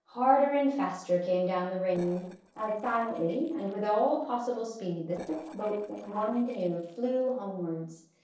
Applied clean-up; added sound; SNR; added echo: neural separator model SepFormer DNS4.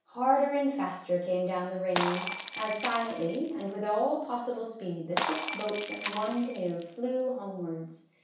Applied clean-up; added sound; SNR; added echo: none; Shatter; 1 dB; reverberation time 0.7 s.